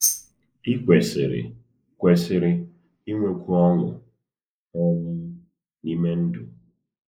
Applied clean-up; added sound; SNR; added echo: neural mask model Resemble Enhance denoiser.